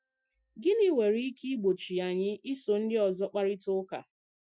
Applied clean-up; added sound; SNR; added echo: classical method Wiener filter.